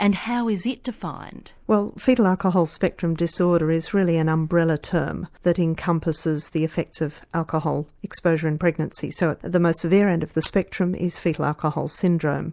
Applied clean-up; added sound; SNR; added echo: none; none; none; none.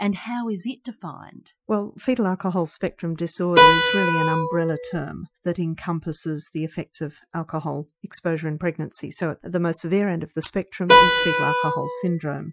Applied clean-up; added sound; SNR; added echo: classical method Wiener filter.